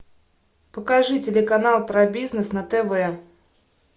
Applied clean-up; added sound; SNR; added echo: none; none; none; none.